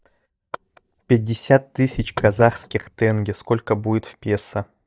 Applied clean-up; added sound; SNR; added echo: neural mask model DeepFilterNet 3.